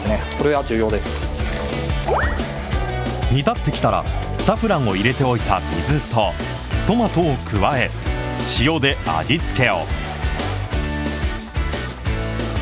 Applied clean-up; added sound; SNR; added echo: none; none; none; none.